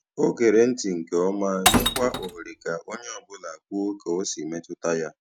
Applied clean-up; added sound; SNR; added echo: none; Glass; -1 dB; none.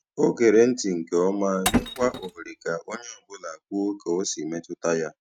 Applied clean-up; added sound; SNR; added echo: neural mask model RNNoise.